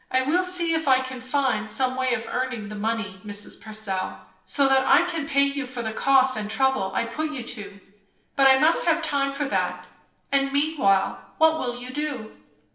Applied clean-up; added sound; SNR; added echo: neural separator model SepFormer DNS4.